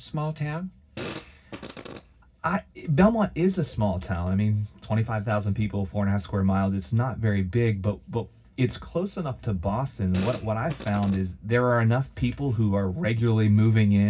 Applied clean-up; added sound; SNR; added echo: none; Fart; 14 dB; reverberation time 0.4 s.